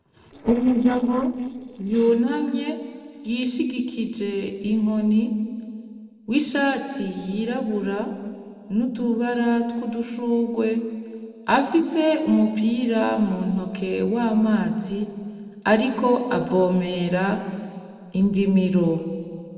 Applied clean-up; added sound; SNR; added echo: neural separator model SepFormer DNS4.